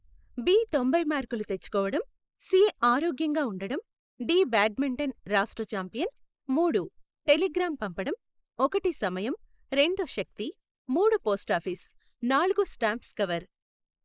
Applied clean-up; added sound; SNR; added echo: neural mask model Resemble Enhance denoiser.